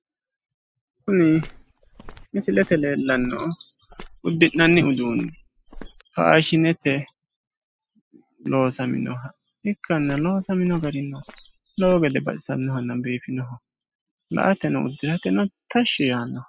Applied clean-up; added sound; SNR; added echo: classical method spectral subtraction.